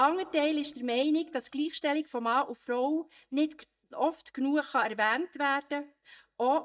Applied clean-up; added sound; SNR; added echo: neural mask model DeepFilterNet 3.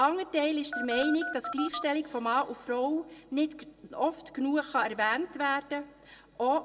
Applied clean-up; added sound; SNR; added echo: none; Telephone; 5 dB; reverberation time 0.5 s.